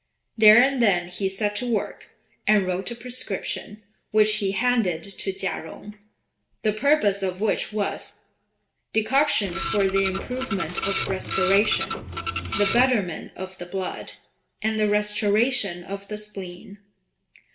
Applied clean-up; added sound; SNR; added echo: none; Printer; 4 dB; reverberation time 0.5 s.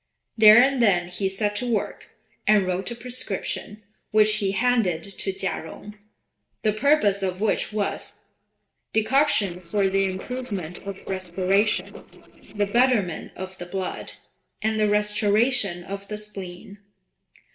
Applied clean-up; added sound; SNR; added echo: neural separator model SepFormer DNS4.